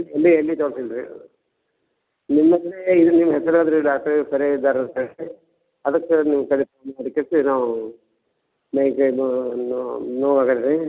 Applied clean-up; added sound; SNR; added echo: none; none; none; none.